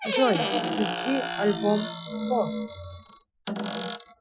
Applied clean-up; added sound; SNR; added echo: classical method Wiener filter.